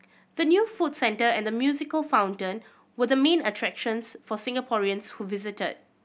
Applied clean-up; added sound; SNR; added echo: none; none; none; none.